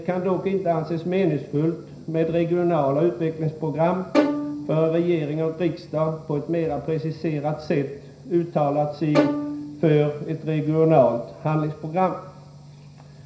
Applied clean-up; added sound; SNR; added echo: none; Bowed string instrument; 5 dB; reverberation time 0.5 s.